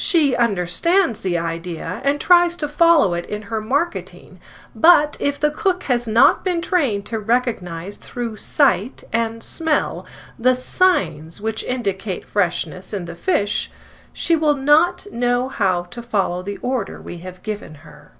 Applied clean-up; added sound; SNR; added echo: none; none; none; none.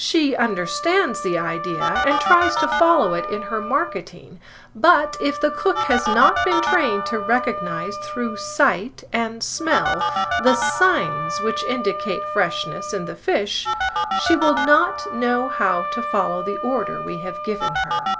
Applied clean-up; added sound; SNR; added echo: none; Telephone + Wind instrument, woodwind instrument; 3 dB; none.